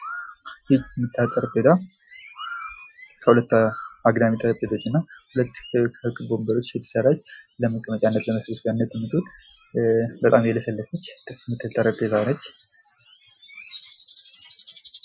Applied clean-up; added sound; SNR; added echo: classical method Wiener filter.